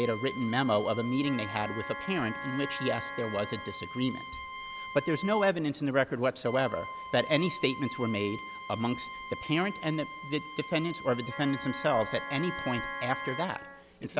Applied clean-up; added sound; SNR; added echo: none; Bowed string instrument + Wind instrument, woodwind instrument; 9 dB; none.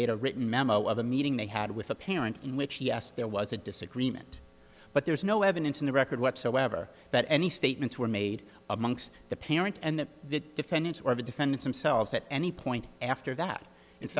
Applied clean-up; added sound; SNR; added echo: none; none; none; none.